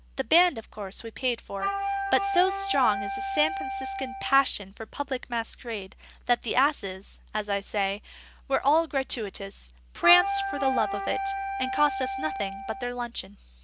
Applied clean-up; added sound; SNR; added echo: none; Wind instrument, woodwind instrument; 3 dB; none.